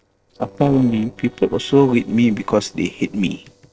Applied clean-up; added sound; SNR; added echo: neural separator model SepFormer DNS4.